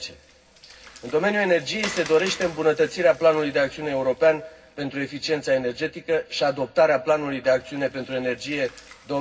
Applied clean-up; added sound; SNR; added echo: none; Water; 20 dB; reverberation time 0.4 s.